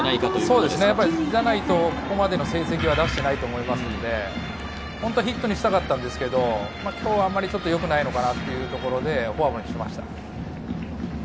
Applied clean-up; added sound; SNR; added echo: none; none; none; none.